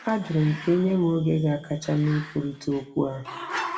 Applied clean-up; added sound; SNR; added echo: none; Growling; 13 dB; reverberation time 0.6 s.